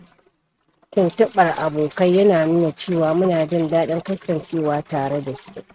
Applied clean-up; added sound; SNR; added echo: neural mask model RNNoise.